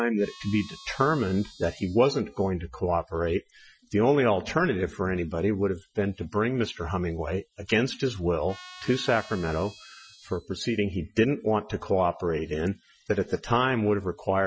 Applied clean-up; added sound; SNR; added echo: classical method Wiener filter.